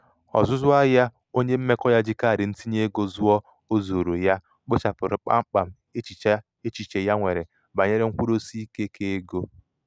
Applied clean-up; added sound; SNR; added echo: none; none; none; none.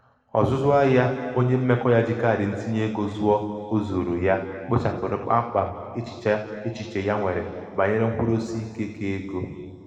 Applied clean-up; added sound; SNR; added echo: none; none; none; reverberation time 1.9 s.